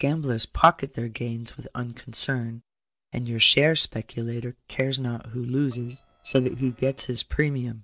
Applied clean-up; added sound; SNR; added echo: neural separator model SepFormer DNS4.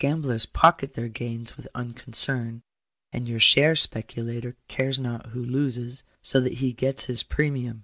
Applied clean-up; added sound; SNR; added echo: none; none; none; none.